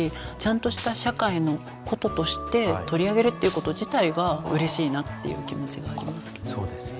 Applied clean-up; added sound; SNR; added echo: none; Gunshot, gunfire; 20 dB; none.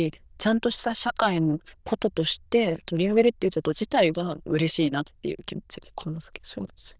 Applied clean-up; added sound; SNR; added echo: neural diffusion model UNIVERSE++.